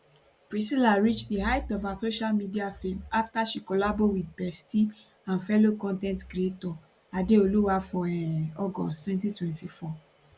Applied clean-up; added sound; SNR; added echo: none; none; none; none.